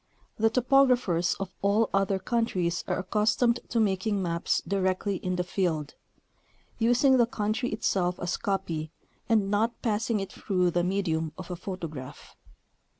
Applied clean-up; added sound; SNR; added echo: none; none; none; none.